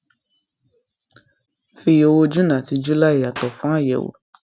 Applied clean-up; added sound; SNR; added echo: none; Clapping; 14 dB; none.